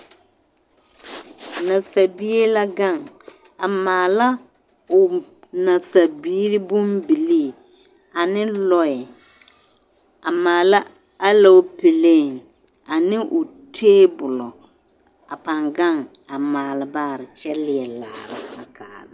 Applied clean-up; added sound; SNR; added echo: none; none; none; none.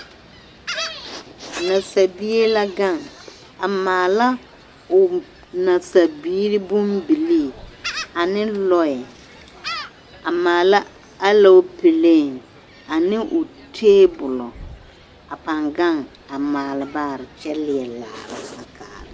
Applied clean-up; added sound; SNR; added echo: none; Gull, seagull; 19 dB; none.